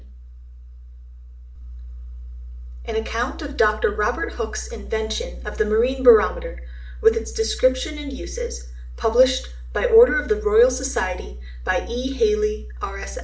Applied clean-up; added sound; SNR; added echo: none; none; none; reverberation time 0.4 s.